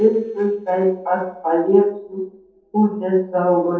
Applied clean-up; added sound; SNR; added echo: neural separator model SepFormer DNS4.